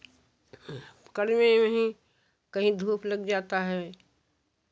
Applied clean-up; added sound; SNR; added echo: none; none; none; none.